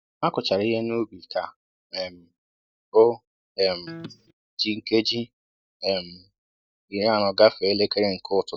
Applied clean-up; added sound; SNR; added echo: neural mask model DeepFilterNet 3.